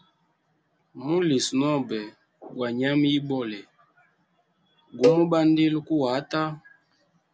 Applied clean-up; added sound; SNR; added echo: none; Cowbell; 2 dB; none.